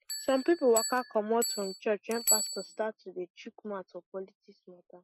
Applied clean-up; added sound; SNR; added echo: classical method Wiener filter.